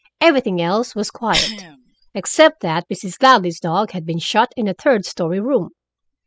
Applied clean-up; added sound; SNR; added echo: classical method spectral subtraction.